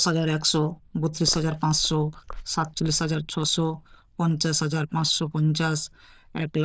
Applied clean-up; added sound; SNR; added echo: neural diffusion model UNIVERSE++.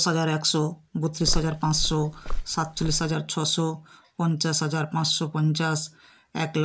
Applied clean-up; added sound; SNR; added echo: none; Walk, footsteps; 3 dB; none.